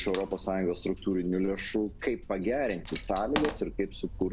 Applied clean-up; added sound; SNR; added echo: none; Water / Splash, splatter; 9 dB; none.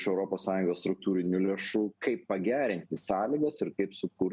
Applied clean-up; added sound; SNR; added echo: none; none; none; none.